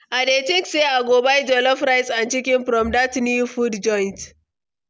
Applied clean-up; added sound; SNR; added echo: none; none; none; none.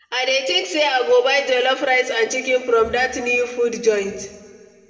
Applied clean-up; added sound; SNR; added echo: none; none; none; reverberation time 1.4 s.